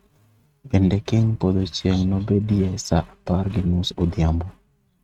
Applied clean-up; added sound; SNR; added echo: neural mask model RNNoise.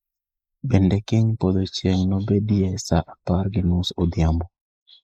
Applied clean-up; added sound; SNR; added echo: neural mask model Resemble Enhance denoiser.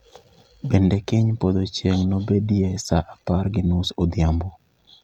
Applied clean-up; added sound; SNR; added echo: none; none; none; none.